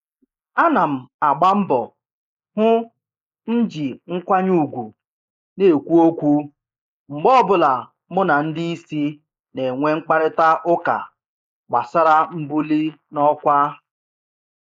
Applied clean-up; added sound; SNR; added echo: neural mask model Resemble Enhance denoiser.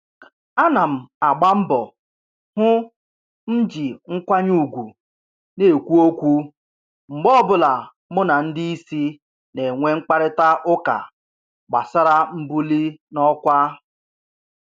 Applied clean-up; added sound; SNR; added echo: none; none; none; none.